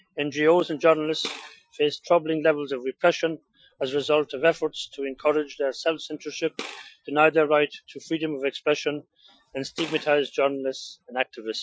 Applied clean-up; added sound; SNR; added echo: classical method Wiener filter.